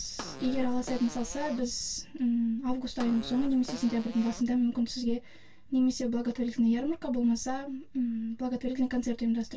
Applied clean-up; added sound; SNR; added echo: none; Fart; 15 dB; reverberation time 0.1 s.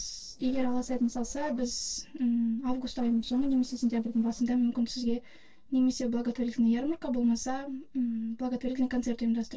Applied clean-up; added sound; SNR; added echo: neural separator model SepFormer DNS4.